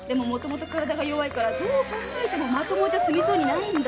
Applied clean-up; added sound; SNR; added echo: none; Cheering; 4 dB; none.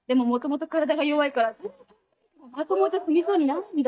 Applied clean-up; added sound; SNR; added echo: neural mask model DeepFilterNet 3.